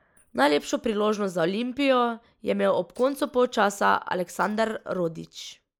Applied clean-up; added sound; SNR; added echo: neural mask model Resemble Enhance denoiser.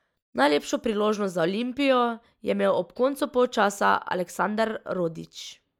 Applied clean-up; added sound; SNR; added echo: neural mask model DeepFilterNet 3.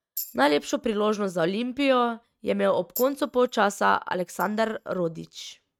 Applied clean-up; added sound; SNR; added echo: neural mask model RNNoise.